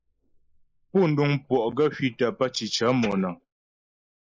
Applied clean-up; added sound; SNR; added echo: neural mask model Resemble Enhance denoiser.